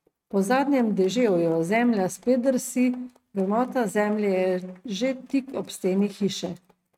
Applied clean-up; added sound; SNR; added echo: neural mask model RNNoise.